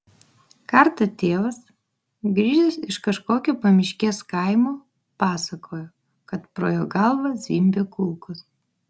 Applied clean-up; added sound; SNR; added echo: none; none; none; none.